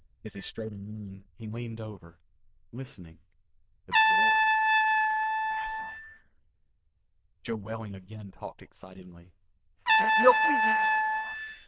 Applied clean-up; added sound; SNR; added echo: neural diffusion model UNIVERSE++.